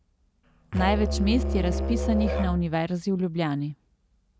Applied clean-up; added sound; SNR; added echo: none; Musical instrument; 0 dB; none.